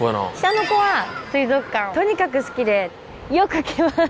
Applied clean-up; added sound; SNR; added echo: none; none; none; none.